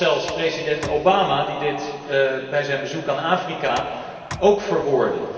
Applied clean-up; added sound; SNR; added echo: none; Tick; 18 dB; reverberation time 2.5 s.